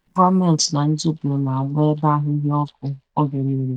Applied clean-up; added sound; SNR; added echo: neural mask model DeepFilterNet 3.